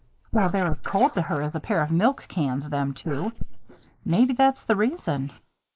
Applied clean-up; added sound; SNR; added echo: neural mask model Resemble Enhance denoiser.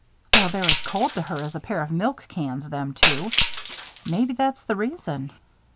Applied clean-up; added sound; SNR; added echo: none; Shatter; -1 dB; none.